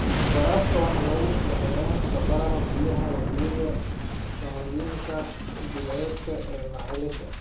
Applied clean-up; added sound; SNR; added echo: none; Boom; -4 dB; reverberation time 0.8 s.